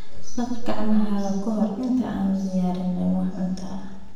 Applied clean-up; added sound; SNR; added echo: none; none; none; reverberation time 1.0 s.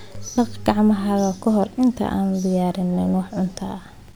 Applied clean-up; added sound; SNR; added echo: none; none; none; none.